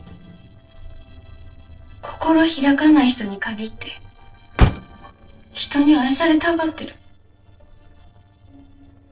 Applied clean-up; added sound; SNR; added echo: neural separator model SepFormer DNS4.